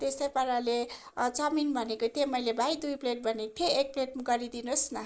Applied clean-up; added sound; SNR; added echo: neural mask model Resemble Enhance denoiser.